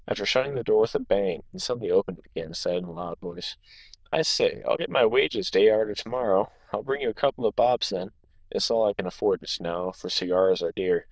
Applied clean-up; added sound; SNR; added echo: neural diffusion model UNIVERSE++.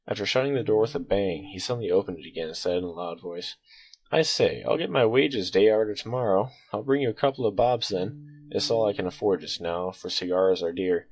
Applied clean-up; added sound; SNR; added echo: classical method log-MMSE.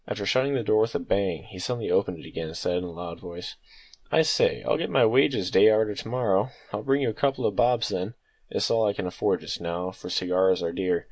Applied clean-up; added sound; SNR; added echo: neural mask model Resemble Enhance denoiser.